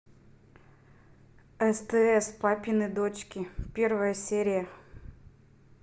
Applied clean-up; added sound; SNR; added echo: none; none; none; none.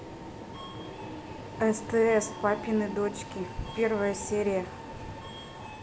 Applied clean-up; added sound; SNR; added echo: none; Subway, metro, underground; 10 dB; none.